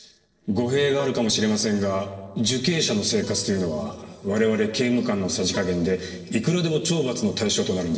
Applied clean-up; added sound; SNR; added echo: neural separator model SepFormer DNS4.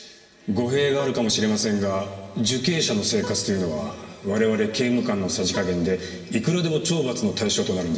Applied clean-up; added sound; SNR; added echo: none; Plucked string instrument; 19 dB; reverberation time 2.0 s.